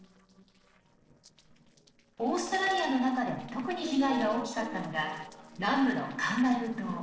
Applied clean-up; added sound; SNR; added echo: neural separator model SepFormer DNS4.